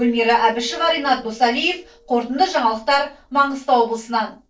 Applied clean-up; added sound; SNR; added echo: neural separator model SepFormer DNS4.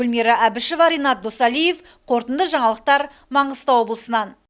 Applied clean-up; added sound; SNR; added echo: none; none; none; none.